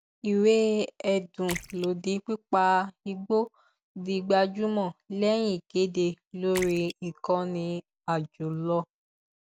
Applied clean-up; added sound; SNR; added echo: none; Splash, splatter; 17 dB; none.